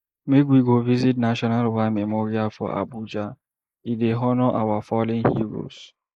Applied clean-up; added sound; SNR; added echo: neural mask model Resemble Enhance denoiser.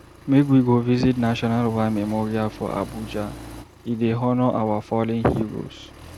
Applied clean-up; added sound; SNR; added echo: none; Accelerating, revving, vroom; 19 dB; none.